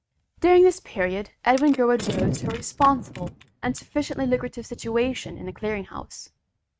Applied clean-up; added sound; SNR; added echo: neural mask model RNNoise.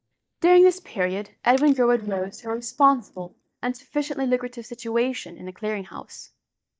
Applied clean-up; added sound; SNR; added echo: neural mask model DeepFilterNet 3.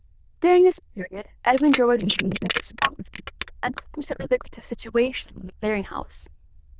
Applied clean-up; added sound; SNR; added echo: neural diffusion model UNIVERSE++.